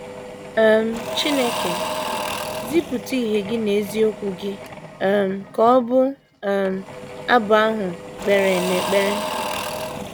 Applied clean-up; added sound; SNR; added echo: none; Engine / Drill / Mechanisms; 8 dB; none.